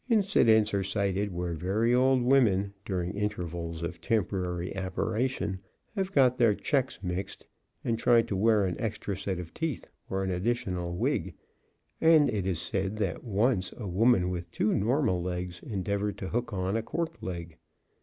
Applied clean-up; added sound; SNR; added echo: none; none; none; none.